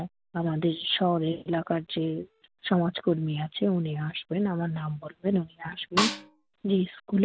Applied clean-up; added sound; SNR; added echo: none; Snare drum; 1 dB; none.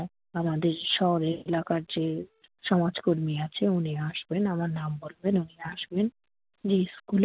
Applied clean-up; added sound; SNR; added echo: none; none; none; none.